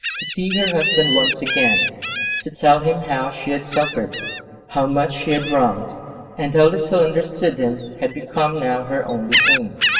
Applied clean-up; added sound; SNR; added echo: none; Gull, seagull; 4 dB; reverberation time 2.1 s.